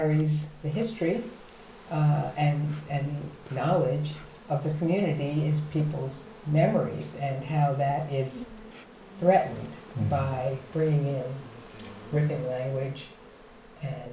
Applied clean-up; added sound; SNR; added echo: none; Insect; 19 dB; reverberation time 0.5 s.